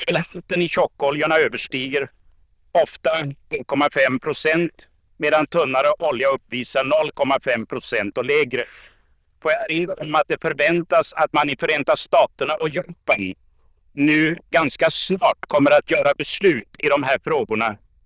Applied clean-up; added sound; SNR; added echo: neural diffusion model UNIVERSE++.